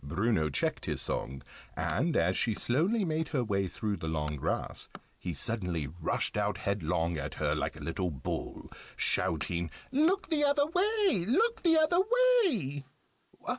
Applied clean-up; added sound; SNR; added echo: neural mask model Resemble Enhance denoiser.